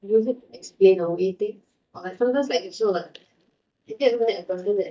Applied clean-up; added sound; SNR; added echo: neural mask model DeepFilterNet 3.